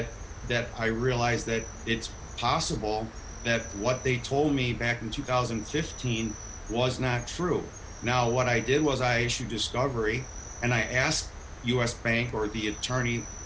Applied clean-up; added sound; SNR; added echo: none; Cricket; 12 dB; none.